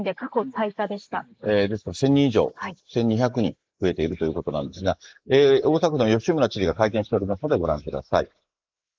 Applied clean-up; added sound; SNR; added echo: neural mask model Resemble Enhance denoiser.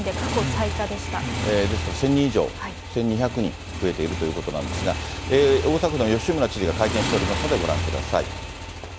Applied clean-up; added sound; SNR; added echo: none; Motorcycle; 5 dB; none.